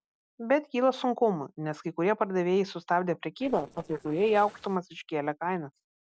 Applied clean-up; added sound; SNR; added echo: neural separator model SepFormer DNS4.